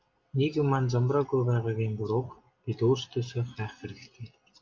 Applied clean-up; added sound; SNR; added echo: none; none; none; none.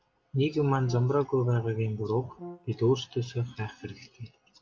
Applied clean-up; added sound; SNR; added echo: none; Brass instrument; 19 dB; none.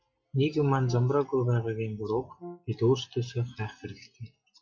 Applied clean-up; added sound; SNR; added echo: classical method log-MMSE.